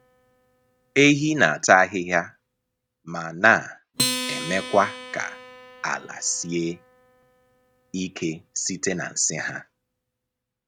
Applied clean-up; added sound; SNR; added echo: none; Acoustic guitar; 12 dB; none.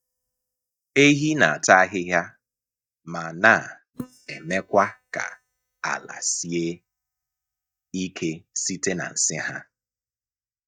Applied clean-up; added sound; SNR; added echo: neural mask model DeepFilterNet 3.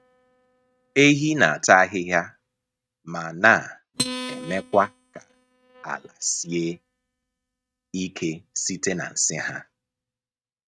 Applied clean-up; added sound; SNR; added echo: neural mask model RNNoise.